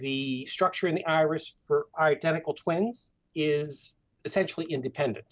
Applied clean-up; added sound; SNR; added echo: none; none; none; none.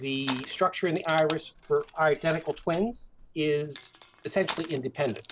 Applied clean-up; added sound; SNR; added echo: none; Crushing; 13 dB; none.